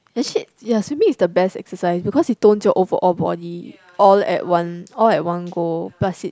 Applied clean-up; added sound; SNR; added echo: none; none; none; none.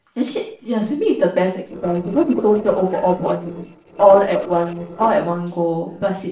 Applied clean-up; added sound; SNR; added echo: neural separator model SepFormer DNS4.